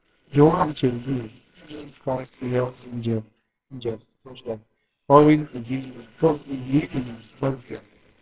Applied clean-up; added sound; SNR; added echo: neural separator model SepFormer WHAMR!.